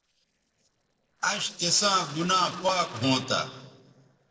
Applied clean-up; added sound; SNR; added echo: neural separator model SepFormer DNS4.